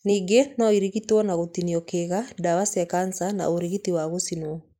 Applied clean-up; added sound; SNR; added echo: neural mask model Resemble Enhance denoiser.